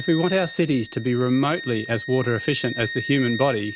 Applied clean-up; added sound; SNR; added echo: none; Wind instrument, woodwind instrument; 12 dB; none.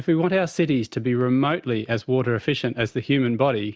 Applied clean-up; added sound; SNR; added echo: none; none; none; none.